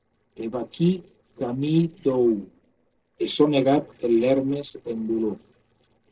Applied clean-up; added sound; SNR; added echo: neural separator model SepFormer DNS4.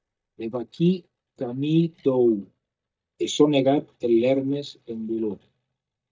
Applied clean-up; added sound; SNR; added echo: neural mask model DeepFilterNet 3.